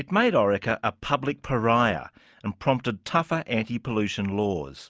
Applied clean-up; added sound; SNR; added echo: none; none; none; none.